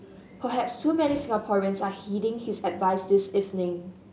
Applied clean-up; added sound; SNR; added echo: none; none; none; none.